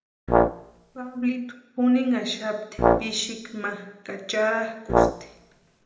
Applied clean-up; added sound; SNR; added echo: none; Brass instrument; -4 dB; reverberation time 0.8 s.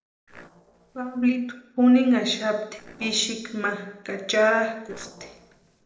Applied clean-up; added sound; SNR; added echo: neural separator model SepFormer DNS4.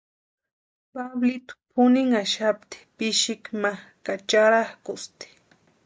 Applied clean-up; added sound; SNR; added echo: none; none; none; none.